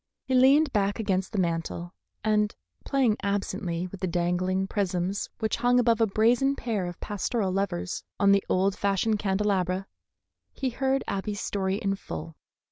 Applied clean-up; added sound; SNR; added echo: none; none; none; none.